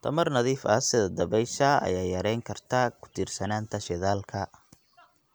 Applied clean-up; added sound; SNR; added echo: none; none; none; none.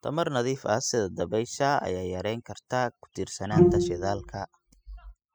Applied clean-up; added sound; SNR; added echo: classical method spectral subtraction.